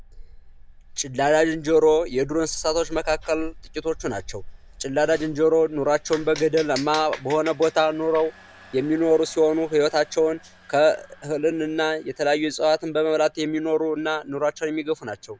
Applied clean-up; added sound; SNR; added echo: none; Engine; 19 dB; none.